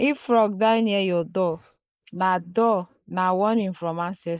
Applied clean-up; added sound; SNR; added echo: neural mask model Resemble Enhance denoiser.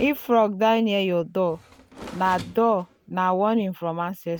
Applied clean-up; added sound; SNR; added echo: none; Door; 19 dB; none.